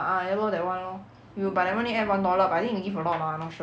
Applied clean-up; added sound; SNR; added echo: none; none; none; none.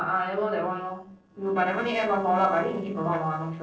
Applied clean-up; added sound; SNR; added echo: neural separator model SepFormer DNS4.